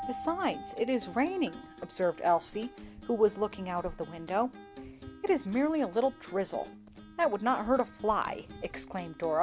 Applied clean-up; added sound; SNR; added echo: none; Keyboard (musical) + Acoustic guitar; 16 dB; none.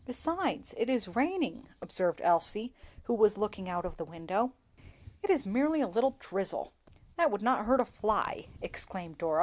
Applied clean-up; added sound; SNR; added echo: none; none; none; none.